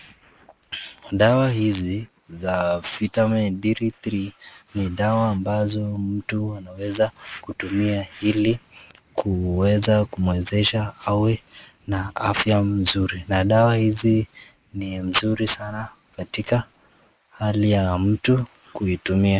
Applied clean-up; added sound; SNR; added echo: neural mask model Resemble Enhance denoiser.